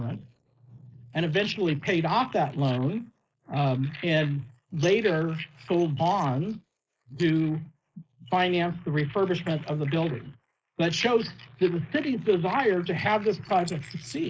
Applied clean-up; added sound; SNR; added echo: neural mask model Resemble Enhance denoiser.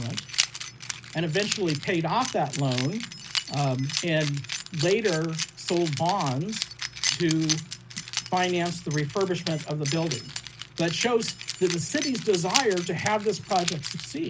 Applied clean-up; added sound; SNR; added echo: none; Keys jangling; 7 dB; none.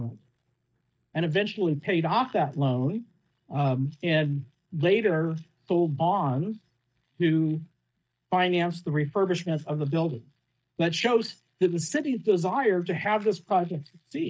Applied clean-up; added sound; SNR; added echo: neural mask model DeepFilterNet 3.